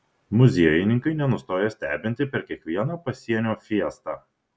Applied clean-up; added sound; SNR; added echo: none; none; none; none.